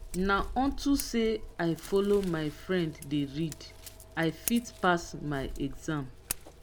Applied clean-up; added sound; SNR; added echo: none; Scissors; 10 dB; none.